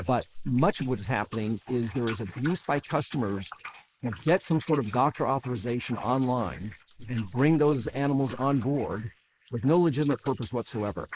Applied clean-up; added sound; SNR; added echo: neural mask model Resemble Enhance denoiser.